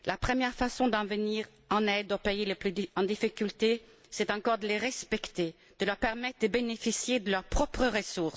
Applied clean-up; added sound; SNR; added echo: none; none; none; none.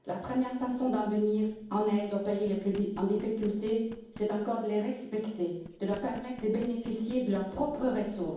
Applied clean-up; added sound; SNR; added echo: none; Knock; 19 dB; reverberation time 1.2 s.